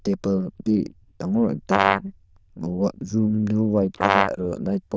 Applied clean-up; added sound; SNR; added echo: neural diffusion model UNIVERSE++.